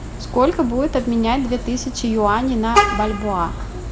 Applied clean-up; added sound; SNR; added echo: none; Vehicle horn, car horn, honking; 5 dB; none.